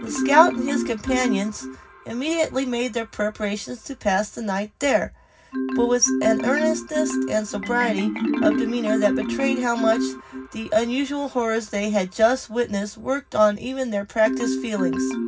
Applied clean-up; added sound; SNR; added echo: none; Marimba, xylophone; 5 dB; reverberation time 0.4 s.